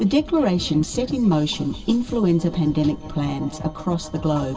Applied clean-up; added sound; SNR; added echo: none; Thunder; 19 dB; reverberation time 2.4 s.